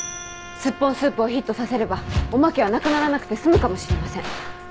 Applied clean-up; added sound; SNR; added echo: none; Trumpet; 18 dB; none.